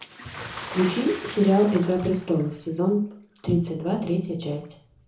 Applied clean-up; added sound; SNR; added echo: none; Bathtub (filling or washing) / Splash, splatter; 16 dB; reverberation time 0.6 s.